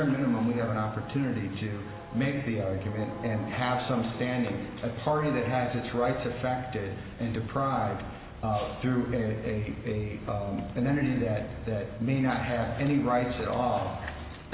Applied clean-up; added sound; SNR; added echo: none; none; none; none.